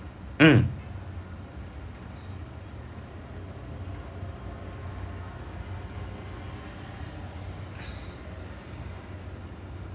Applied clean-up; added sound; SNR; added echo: none; none; none; none.